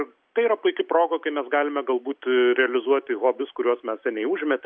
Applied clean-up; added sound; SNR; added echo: none; none; none; none.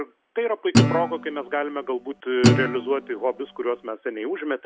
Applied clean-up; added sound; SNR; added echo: none; Guitar; -2 dB; none.